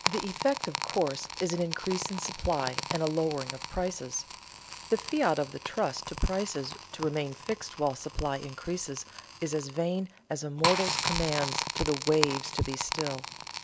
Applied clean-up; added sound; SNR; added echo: none; Crackle; 5 dB; none.